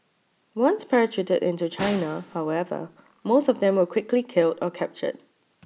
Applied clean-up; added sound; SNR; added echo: none; Snare drum; 17 dB; none.